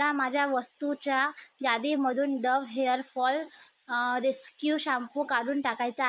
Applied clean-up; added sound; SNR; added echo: neural mask model Resemble Enhance denoiser.